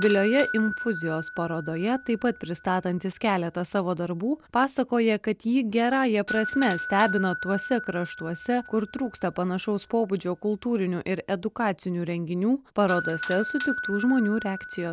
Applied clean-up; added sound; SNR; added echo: none; Bell / Doorbell; 11 dB; none.